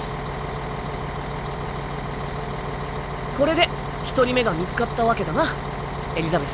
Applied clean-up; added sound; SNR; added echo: none; Bus; 2 dB; none.